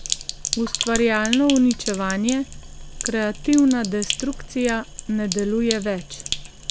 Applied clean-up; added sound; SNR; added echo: none; Sink (filling or washing); 8 dB; none.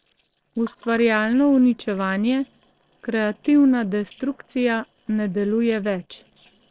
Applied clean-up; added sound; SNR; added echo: neural separator model SepFormer DNS4.